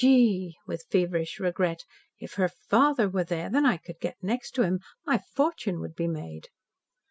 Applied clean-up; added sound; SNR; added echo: none; none; none; none.